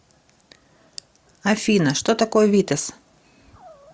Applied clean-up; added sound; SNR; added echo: none; none; none; none.